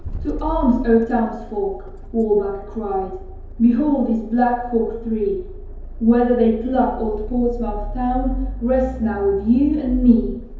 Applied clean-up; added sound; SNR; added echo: none; Accelerating, revving, vroom; 10 dB; reverberation time 0.9 s.